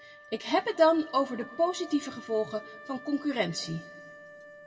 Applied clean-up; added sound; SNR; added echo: none; Wind instrument, woodwind instrument; 18 dB; reverberation time 1.0 s.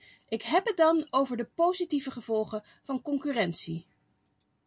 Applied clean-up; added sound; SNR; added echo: none; none; none; none.